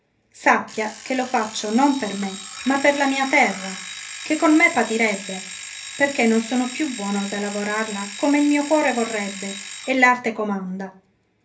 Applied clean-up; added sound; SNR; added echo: none; Alarm; 13 dB; reverberation time 0.3 s.